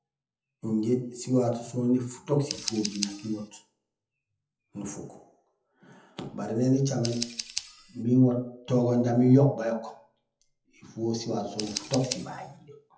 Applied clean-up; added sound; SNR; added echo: classical method WPE with log-MMSE.